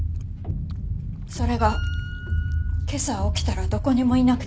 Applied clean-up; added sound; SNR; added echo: none; Wind instrument, woodwind instrument + Chewing, mastication; 19 dB; none.